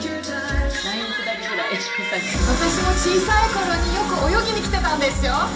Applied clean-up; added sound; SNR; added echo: none; Trumpet; 14 dB; reverberation time 0.6 s.